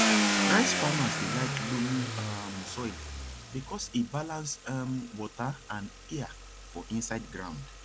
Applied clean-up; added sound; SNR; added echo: none; Car; -2 dB; none.